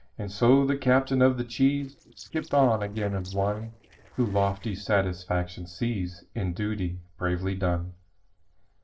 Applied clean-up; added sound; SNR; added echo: neural separator model SepFormer DNS4.